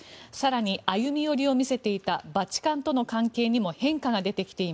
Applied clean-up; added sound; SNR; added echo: none; none; none; none.